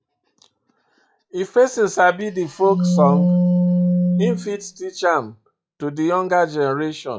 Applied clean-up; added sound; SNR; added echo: classical method log-MMSE.